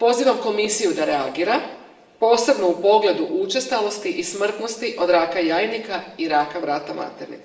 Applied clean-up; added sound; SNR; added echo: none; none; none; reverberation time 0.9 s.